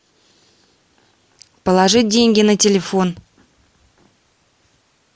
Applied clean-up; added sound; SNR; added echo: none; none; none; none.